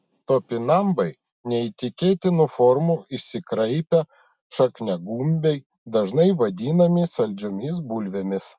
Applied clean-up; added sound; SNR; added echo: none; none; none; none.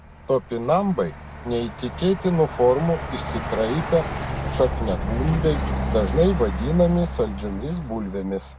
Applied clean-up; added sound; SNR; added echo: none; Truck; 6 dB; none.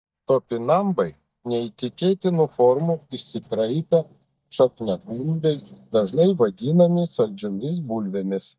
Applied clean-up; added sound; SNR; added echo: neural mask model DeepFilterNet 3.